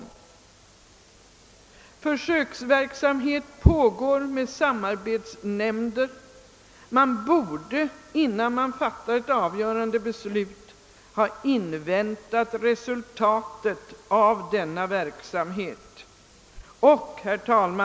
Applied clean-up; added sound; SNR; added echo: none; none; none; none.